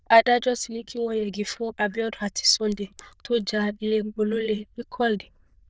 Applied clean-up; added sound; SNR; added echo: neural diffusion model UNIVERSE++.